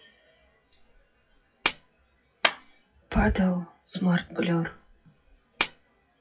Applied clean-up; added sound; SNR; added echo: classical method WPE with log-MMSE.